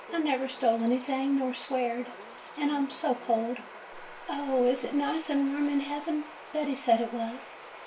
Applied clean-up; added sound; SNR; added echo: none; Bird vocalization, bird call, bird song; 16 dB; reverberation time 0.2 s.